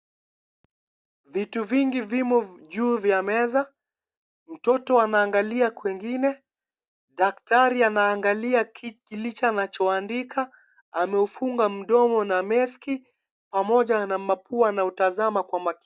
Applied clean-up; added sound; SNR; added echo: none; none; none; none.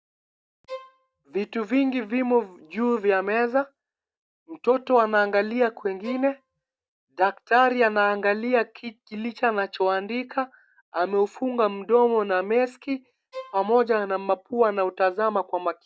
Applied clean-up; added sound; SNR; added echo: none; Bowed string instrument; 19 dB; none.